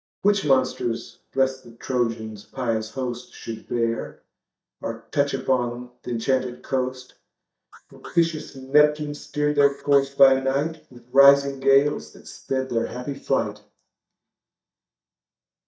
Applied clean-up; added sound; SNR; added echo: neural mask model DeepFilterNet 3.